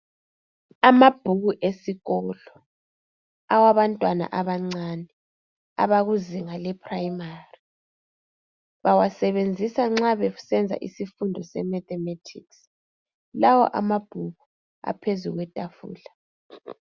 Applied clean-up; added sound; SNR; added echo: none; none; none; none.